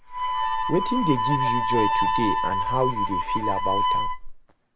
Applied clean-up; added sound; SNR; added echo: none; Harmonica; -4 dB; none.